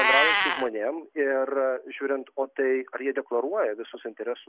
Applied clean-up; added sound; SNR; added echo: none; Meow; 2 dB; none.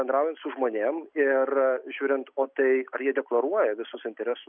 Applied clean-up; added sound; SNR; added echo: none; none; none; none.